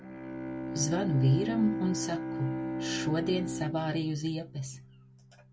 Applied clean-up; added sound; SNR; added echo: none; Bowed string instrument; 4 dB; none.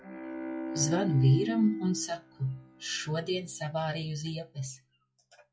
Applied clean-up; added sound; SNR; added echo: classical method log-MMSE.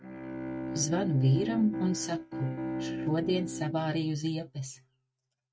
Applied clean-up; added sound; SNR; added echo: neural mask model RNNoise.